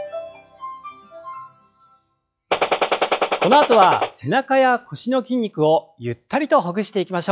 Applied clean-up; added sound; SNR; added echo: classical method log-MMSE.